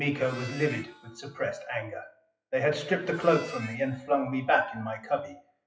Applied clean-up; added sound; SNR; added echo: classical method WPE with log-MMSE.